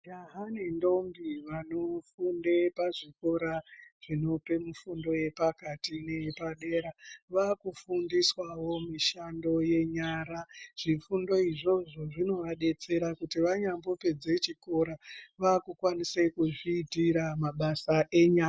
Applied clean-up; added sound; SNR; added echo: none; none; none; none.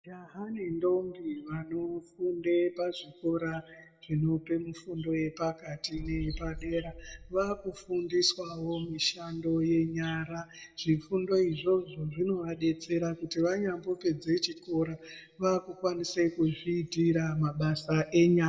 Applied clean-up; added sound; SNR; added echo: none; Boom; 13 dB; reverberation time 0.9 s.